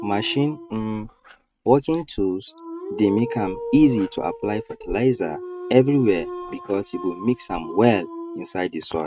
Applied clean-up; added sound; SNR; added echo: neural mask model RNNoise.